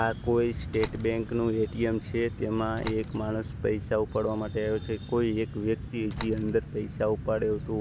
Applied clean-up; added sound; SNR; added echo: none; Slam; 18 dB; none.